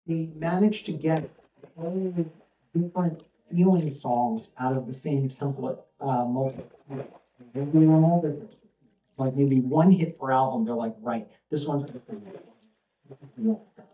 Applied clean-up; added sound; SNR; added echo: neural mask model DeepFilterNet 3.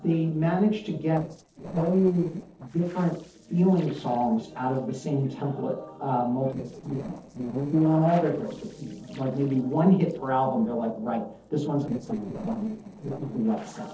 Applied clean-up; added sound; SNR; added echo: neural separator model SepFormer DNS4.